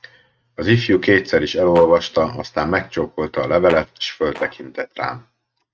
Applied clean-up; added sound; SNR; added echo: neural mask model RNNoise.